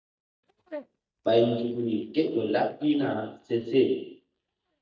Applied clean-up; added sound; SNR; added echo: neural mask model DeepFilterNet 3.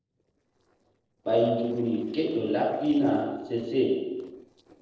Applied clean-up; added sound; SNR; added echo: neural separator model SepFormer DNS4.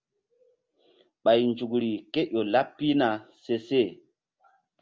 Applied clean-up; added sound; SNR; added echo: none; none; none; none.